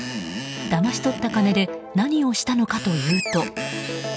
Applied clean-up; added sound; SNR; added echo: none; Screech; 9 dB; none.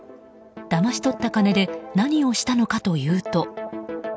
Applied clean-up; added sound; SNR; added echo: none; none; none; none.